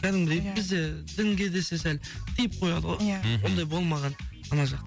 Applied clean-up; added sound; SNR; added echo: none; none; none; none.